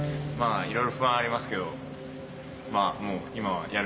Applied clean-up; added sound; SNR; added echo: none; Bowed string instrument; 10 dB; none.